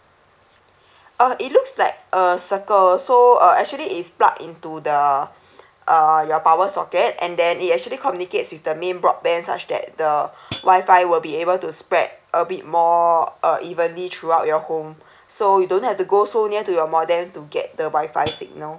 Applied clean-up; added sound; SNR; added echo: none; Hi-hat; 15 dB; none.